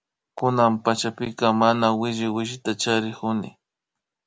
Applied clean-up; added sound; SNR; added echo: none; none; none; none.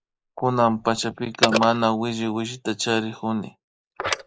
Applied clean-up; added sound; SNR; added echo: neural mask model Resemble Enhance denoiser.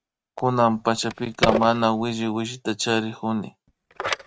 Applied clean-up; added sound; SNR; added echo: neural mask model RNNoise.